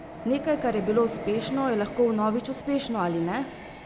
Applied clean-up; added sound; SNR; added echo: none; Train; 12 dB; none.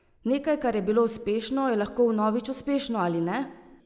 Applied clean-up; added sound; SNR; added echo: none; none; none; none.